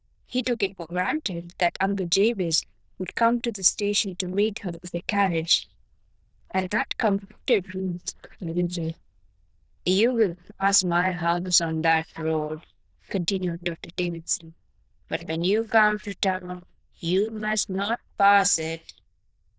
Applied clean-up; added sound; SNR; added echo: neural diffusion model UNIVERSE++.